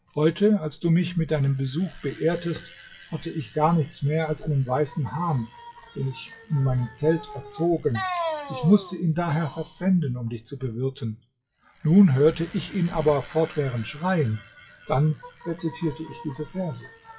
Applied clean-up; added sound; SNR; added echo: classical method WPE with log-MMSE.